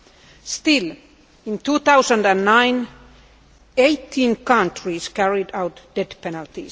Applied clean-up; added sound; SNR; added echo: none; none; none; none.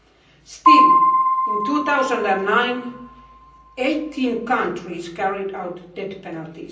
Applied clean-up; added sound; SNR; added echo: none; Piano; -4 dB; reverberation time 0.6 s.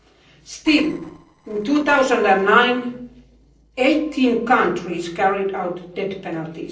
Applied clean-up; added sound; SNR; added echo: neural separator model SepFormer DNS4.